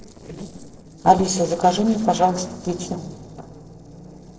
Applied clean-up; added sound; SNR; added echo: neural separator model SepFormer DNS4.